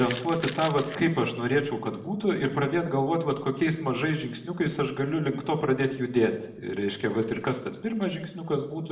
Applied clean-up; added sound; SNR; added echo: none; Fire; 19 dB; reverberation time 0.7 s.